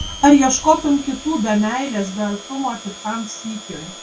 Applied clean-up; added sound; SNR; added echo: none; Domestic sounds, home sounds; 16 dB; reverberation time 0.2 s.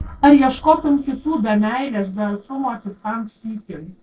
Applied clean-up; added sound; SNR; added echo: neural separator model SepFormer DNS4.